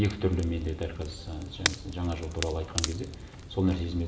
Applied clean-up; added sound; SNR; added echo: none; Crackle; 8 dB; reverberation time 2.3 s.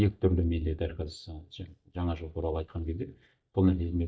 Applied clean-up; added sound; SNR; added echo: neural mask model DeepFilterNet 3.